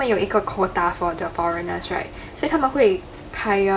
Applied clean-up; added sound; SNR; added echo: none; none; none; none.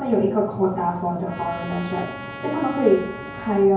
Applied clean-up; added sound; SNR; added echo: none; Trumpet; 16 dB; reverberation time 0.9 s.